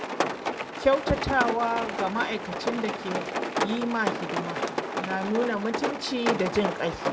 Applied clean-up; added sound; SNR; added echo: none; Rain; 2 dB; reverberation time 0.4 s.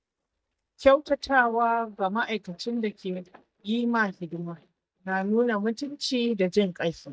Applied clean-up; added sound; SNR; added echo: neural mask model DeepFilterNet 3.